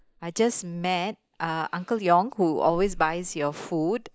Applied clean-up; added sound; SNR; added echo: neural mask model DeepFilterNet 3.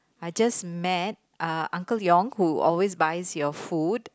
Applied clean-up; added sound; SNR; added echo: none; none; none; none.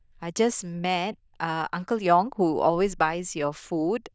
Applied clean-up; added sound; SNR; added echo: neural diffusion model UNIVERSE++.